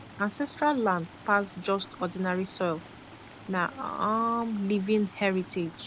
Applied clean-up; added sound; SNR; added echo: none; Stream; 18 dB; none.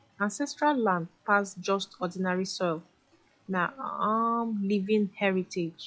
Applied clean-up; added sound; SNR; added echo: classical method log-MMSE.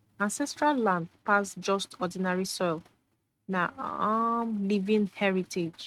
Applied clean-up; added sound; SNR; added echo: neural mask model RNNoise.